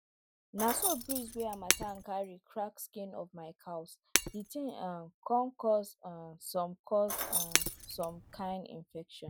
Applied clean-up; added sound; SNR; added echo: none; Shatter + Keys jangling; 0 dB; none.